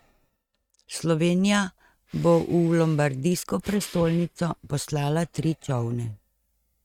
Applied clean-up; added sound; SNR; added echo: neural mask model RNNoise.